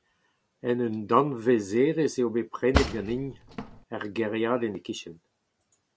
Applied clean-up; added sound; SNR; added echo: none; Cutlery, silverware / Drawer open or close; 2 dB; none.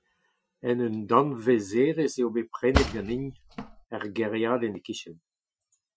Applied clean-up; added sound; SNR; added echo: classical method Wiener filter.